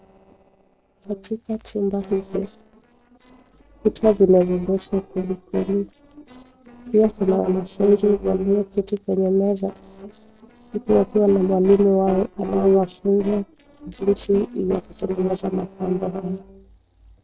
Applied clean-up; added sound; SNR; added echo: neural separator model SepFormer DNS4.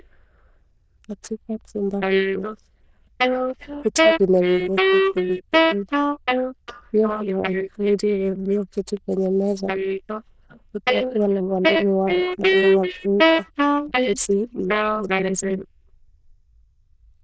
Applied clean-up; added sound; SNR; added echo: neural diffusion model UNIVERSE++.